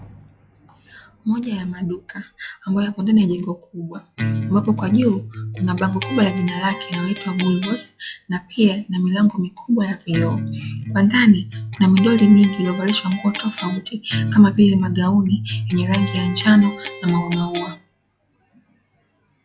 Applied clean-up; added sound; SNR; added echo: classical method log-MMSE.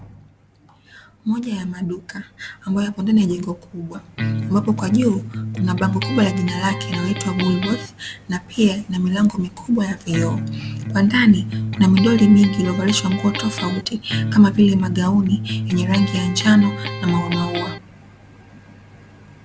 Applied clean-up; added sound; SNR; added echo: none; Electric guitar; 6 dB; none.